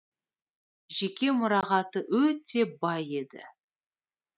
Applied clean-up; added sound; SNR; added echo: none; none; none; none.